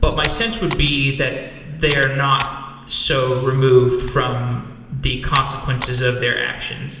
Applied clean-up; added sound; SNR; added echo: none; Computer keyboard; 14 dB; reverberation time 1.4 s.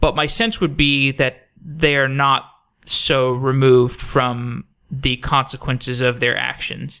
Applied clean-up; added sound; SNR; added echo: none; none; none; none.